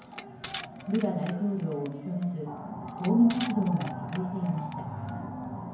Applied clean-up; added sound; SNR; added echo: none; Crushing; 18 dB; reverberation time 0.9 s.